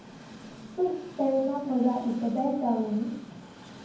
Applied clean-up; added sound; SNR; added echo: none; Train; 17 dB; reverberation time 0.9 s.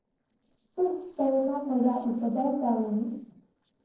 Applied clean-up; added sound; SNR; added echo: neural separator model SepFormer DNS4.